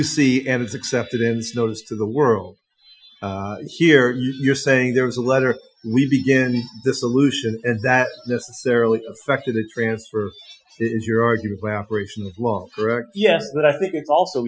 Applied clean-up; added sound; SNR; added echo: classical method Wiener filter.